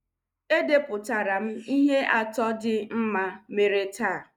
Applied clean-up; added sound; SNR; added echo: neural mask model Resemble Enhance denoiser.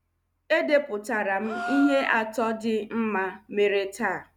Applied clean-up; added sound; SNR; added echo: none; Gasp; 11 dB; none.